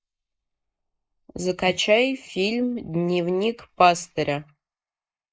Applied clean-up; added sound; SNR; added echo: neural mask model Resemble Enhance denoiser.